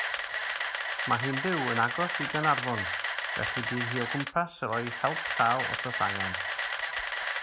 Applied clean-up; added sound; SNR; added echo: none; Camera; 0 dB; none.